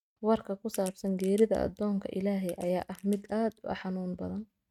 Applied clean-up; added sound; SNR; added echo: neural mask model RNNoise.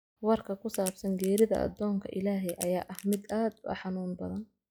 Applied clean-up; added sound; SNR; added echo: classical method log-MMSE.